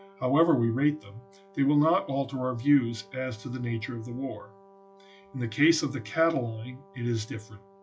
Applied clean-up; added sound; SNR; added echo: classical method log-MMSE.